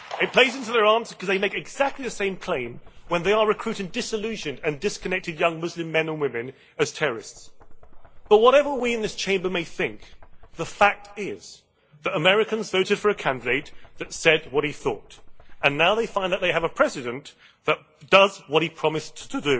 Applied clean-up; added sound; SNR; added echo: none; Knock; 20 dB; none.